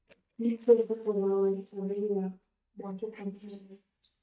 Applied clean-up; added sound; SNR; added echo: neural mask model DeepFilterNet 3.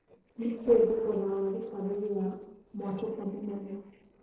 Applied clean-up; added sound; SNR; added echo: neural separator model SepFormer DNS4.